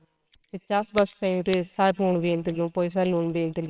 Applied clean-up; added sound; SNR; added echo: neural separator model SepFormer WHAMR!.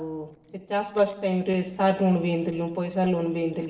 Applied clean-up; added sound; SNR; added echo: neural separator model SepFormer DNS4.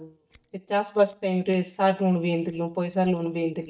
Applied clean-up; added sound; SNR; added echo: neural mask model DeepFilterNet 3.